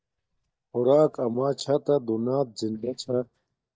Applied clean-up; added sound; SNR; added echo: neural mask model DeepFilterNet 3.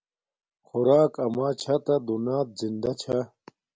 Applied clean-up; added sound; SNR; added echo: none; none; none; none.